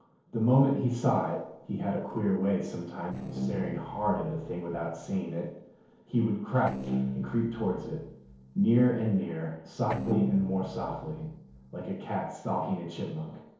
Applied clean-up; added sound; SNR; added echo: neural separator model SepFormer DNS4.